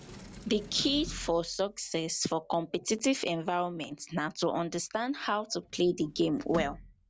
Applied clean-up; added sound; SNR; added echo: none; Sliding door; 17 dB; none.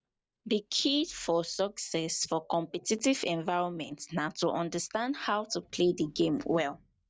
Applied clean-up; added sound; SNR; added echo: neural mask model DeepFilterNet 3.